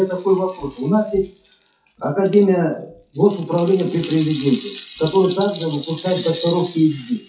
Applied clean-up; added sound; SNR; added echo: classical method WPE with log-MMSE.